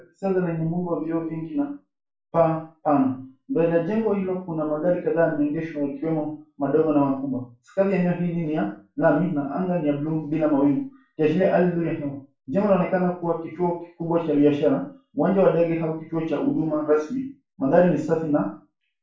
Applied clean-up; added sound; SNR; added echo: none; none; none; reverberation time 0.3 s.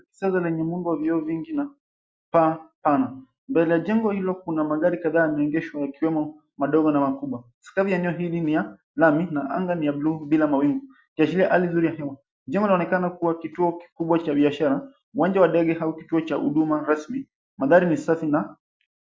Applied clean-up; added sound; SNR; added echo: none; none; none; none.